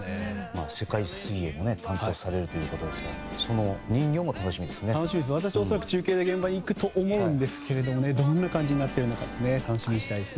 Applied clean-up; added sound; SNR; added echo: none; Organ; 16 dB; none.